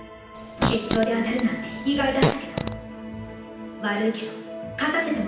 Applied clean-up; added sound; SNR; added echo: none; Fart; 1 dB; reverberation time 0.9 s.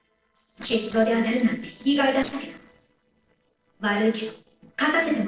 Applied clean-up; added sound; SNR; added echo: neural separator model SepFormer DNS4.